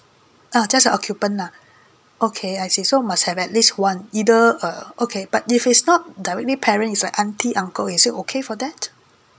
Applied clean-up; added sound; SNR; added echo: none; none; none; none.